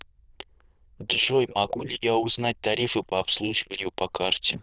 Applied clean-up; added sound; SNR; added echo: neural diffusion model UNIVERSE++.